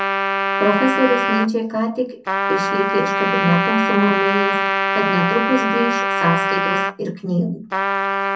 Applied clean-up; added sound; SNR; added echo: none; Trumpet; -1 dB; reverberation time 0.3 s.